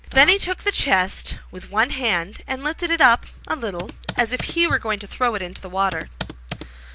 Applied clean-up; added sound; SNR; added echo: none; Computer keyboard; 10 dB; none.